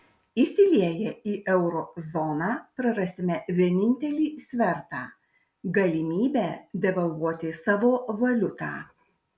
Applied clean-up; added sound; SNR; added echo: none; none; none; none.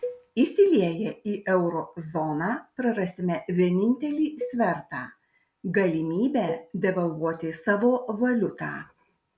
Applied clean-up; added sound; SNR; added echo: none; Cowbell; 15 dB; none.